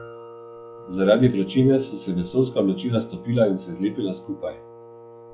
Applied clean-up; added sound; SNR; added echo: classical method log-MMSE.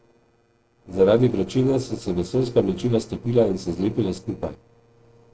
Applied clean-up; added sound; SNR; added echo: neural separator model SepFormer DNS4.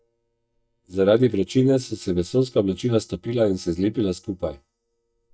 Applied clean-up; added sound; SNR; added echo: neural mask model DeepFilterNet 3.